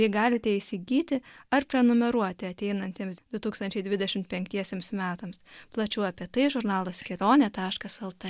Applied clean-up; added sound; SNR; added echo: neural mask model DeepFilterNet 3.